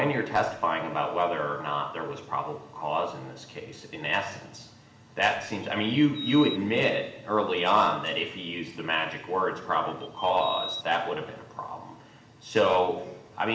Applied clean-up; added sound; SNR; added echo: none; Bird vocalization, bird call, bird song; 10 dB; reverberation time 0.8 s.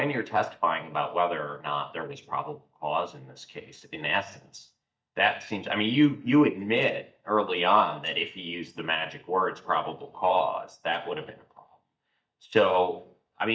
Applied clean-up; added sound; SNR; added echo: neural mask model DeepFilterNet 3.